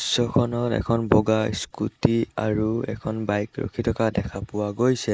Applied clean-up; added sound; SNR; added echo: neural mask model Resemble Enhance denoiser.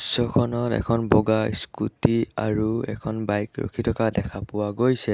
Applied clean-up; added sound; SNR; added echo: none; none; none; none.